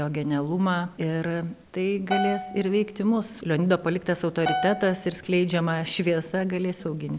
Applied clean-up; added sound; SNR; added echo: none; Piano; 7 dB; none.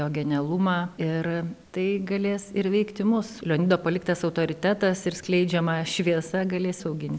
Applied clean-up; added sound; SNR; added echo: none; none; none; none.